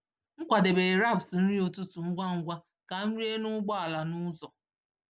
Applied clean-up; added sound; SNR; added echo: none; none; none; none.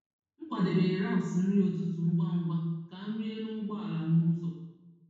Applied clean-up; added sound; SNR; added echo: none; none; none; reverberation time 1.1 s.